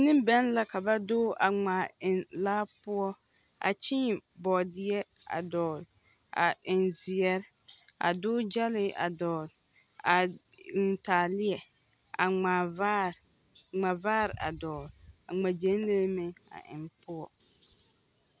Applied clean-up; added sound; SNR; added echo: none; none; none; none.